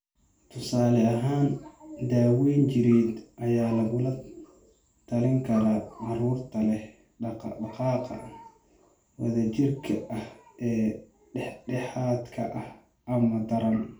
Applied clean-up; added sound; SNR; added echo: none; none; none; reverberation time 0.3 s.